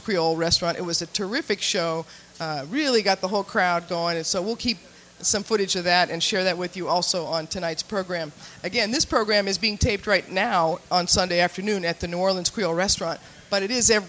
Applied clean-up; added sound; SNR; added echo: none; none; none; none.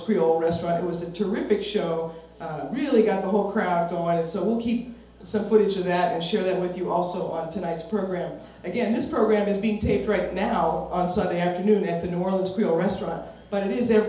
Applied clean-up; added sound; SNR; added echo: none; none; none; reverberation time 2.2 s.